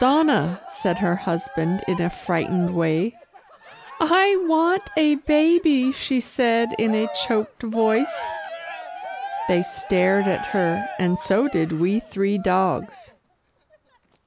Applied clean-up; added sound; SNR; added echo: none; Cheering; 13 dB; none.